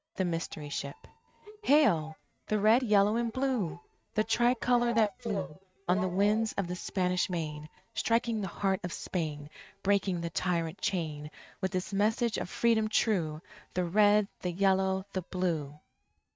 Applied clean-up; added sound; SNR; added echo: neural mask model RNNoise.